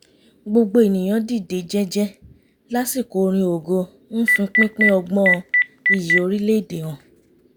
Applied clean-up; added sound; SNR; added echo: none; Telephone; -1 dB; none.